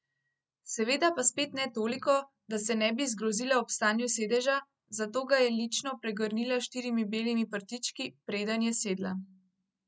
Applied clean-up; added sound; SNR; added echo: none; none; none; none.